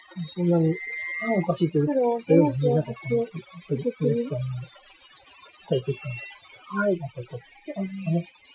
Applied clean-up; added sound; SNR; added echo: classical method Wiener filter.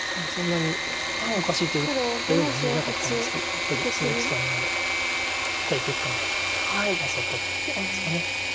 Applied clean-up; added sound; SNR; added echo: none; Engine / Mechanisms; -2 dB; none.